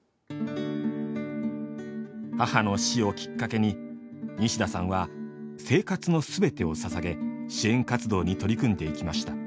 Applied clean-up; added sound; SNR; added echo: none; none; none; none.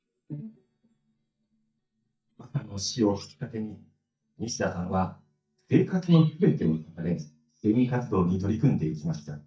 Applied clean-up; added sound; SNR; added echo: neural mask model DeepFilterNet 3.